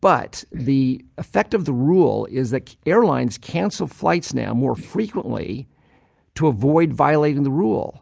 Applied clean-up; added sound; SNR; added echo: neural mask model Resemble Enhance denoiser.